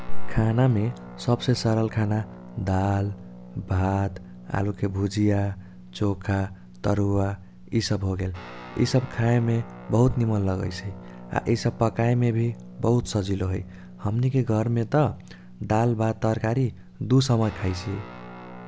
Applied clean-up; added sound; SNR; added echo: none; Guitar; 18 dB; none.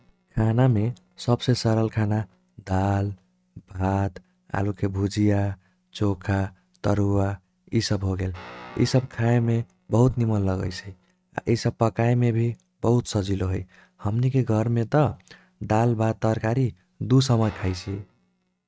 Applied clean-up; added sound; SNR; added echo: neural mask model RNNoise.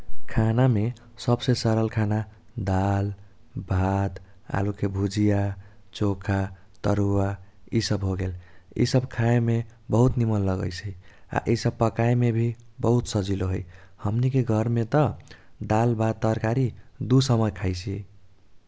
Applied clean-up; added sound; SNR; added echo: none; none; none; none.